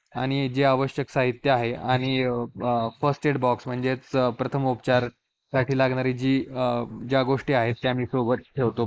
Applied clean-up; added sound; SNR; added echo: neural mask model Resemble Enhance denoiser.